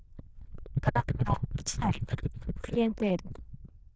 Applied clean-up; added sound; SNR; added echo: neural diffusion model UNIVERSE++.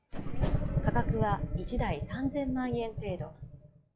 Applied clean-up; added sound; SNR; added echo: classical method log-MMSE.